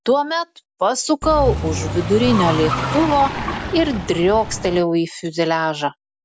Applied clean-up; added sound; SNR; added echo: none; Car; 5 dB; none.